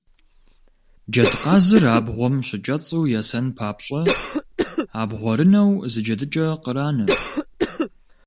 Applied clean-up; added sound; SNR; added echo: none; Cough; 6 dB; none.